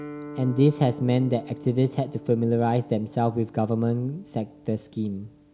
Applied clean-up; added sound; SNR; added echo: none; Guitar; 17 dB; none.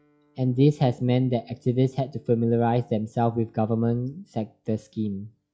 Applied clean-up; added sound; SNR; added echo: classical method log-MMSE.